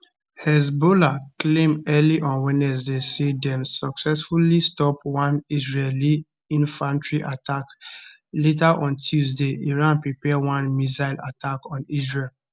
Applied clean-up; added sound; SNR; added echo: none; none; none; none.